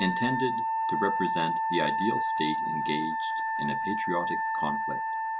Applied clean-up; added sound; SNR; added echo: none; Wind instrument, woodwind instrument; -4 dB; none.